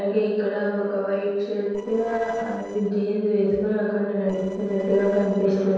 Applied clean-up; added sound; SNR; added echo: neural separator model SepFormer DNS4.